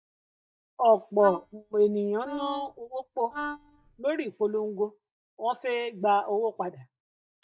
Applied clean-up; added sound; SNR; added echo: neural mask model DeepFilterNet 3.